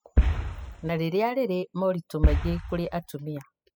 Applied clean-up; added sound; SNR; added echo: classical method spectral subtraction.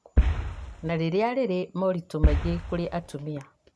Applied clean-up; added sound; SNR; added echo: none; Boom; -3 dB; none.